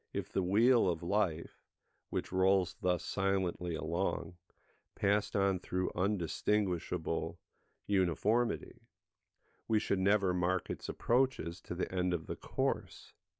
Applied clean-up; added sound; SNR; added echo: none; none; none; none.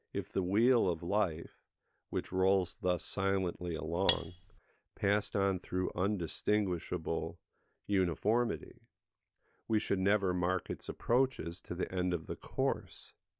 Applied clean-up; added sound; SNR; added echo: none; Cutlery, silverware; -4 dB; none.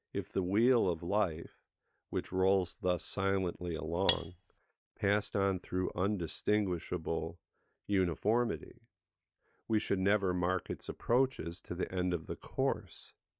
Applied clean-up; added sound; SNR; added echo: neural mask model RNNoise.